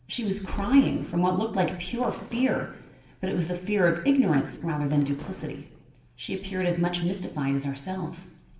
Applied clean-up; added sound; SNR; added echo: none; Fireworks; 19 dB; reverberation time 0.9 s.